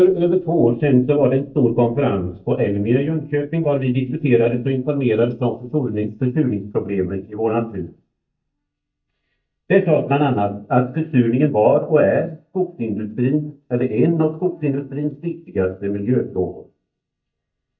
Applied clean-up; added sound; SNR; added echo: neural mask model DeepFilterNet 3.